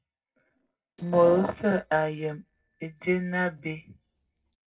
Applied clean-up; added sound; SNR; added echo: neural separator model SepFormer DNS4.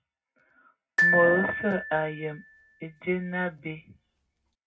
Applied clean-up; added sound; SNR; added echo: none; Glockenspiel; 0 dB; reverberation time 0.4 s.